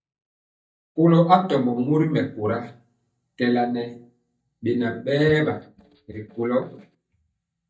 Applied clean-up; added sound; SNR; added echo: neural mask model DeepFilterNet 3.